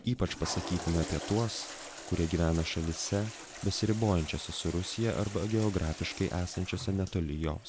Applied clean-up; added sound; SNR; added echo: none; Toilet flush; 13 dB; none.